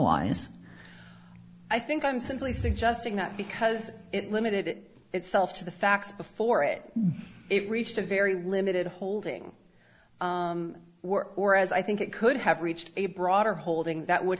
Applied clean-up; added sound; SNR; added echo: none; none; none; none.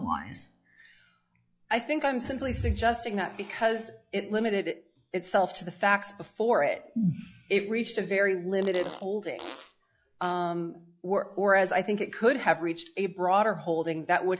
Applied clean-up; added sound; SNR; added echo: classical method log-MMSE.